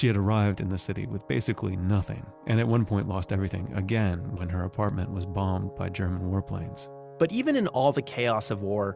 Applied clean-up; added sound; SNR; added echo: none; none; none; none.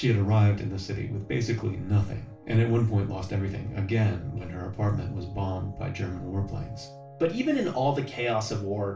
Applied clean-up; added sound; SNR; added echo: none; none; none; reverberation time 0.3 s.